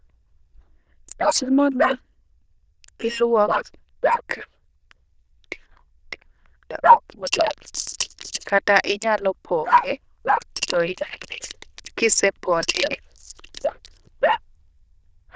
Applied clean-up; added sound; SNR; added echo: neural diffusion model UNIVERSE++.